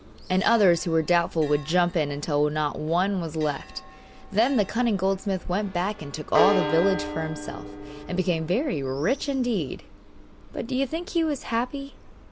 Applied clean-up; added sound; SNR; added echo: none; Church bell; 10 dB; none.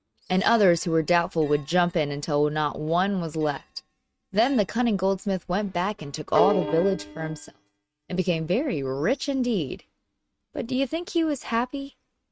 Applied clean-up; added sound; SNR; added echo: neural mask model RNNoise.